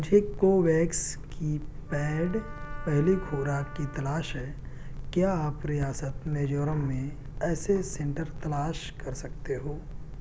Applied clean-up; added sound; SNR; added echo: none; Wind instrument, woodwind instrument; 18 dB; none.